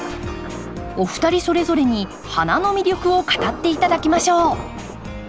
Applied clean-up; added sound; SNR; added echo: none; Thunder; 13 dB; none.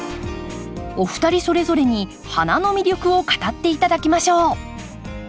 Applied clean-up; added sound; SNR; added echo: none; none; none; none.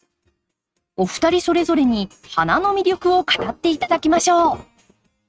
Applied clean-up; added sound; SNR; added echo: neural mask model RNNoise.